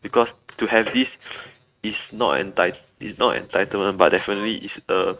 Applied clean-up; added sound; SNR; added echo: neural mask model RNNoise.